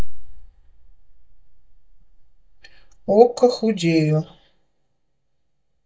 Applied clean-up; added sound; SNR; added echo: neural mask model DeepFilterNet 3.